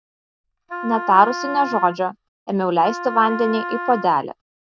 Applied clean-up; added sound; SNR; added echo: none; Wind instrument, woodwind instrument; 9 dB; none.